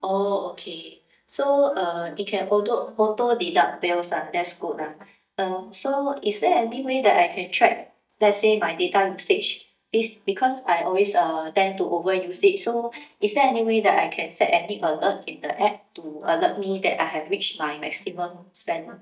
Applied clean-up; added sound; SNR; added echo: neural mask model DeepFilterNet 3.